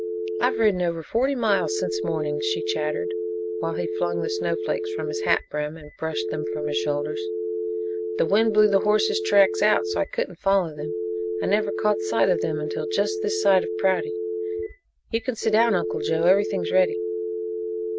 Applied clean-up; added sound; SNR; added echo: none; Telephone; 3 dB; none.